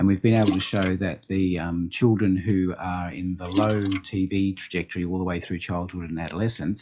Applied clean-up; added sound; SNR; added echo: classical method log-MMSE.